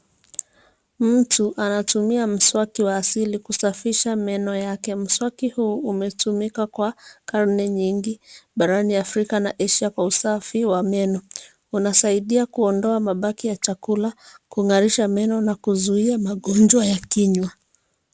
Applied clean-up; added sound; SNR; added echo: none; none; none; none.